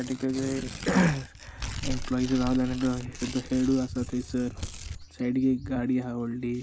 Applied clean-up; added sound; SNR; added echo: none; Tearing; 11 dB; none.